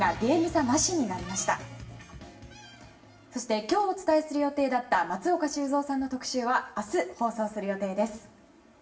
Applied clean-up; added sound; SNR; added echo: none; none; none; reverberation time 0.6 s.